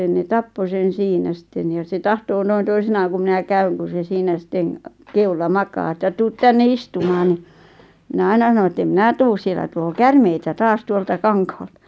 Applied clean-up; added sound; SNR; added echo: none; none; none; none.